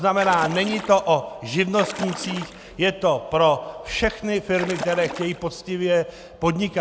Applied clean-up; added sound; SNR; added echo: none; Splash, splatter; 11 dB; none.